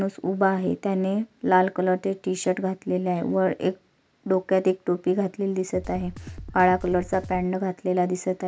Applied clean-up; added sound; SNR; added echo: none; Drum kit; 13 dB; none.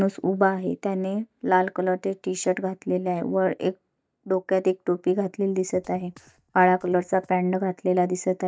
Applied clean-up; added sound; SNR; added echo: neural mask model DeepFilterNet 3.